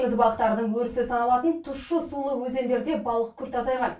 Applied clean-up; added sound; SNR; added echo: none; none; none; reverberation time 0.2 s.